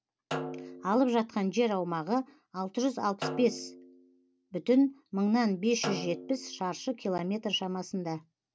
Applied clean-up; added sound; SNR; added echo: none; Snare drum; 12 dB; none.